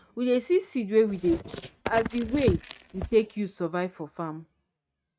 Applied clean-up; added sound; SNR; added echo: neural mask model RNNoise.